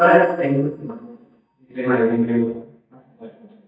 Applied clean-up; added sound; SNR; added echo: neural mask model DeepFilterNet 3.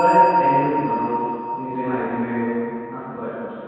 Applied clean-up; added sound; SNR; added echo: none; Bell; -1 dB; reverberation time 2.1 s.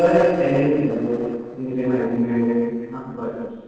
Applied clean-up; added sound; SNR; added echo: neural separator model SepFormer DNS4.